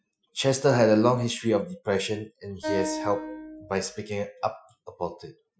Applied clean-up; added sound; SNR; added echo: classical method Wiener filter.